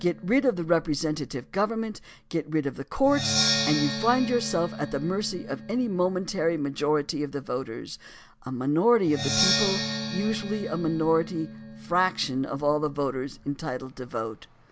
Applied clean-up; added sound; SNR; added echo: none; Percussion; 7 dB; none.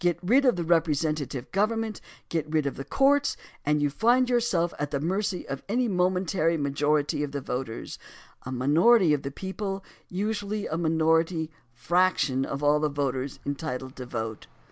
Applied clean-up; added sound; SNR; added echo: none; none; none; none.